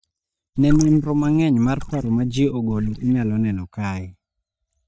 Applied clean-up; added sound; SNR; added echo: neural mask model DeepFilterNet 3.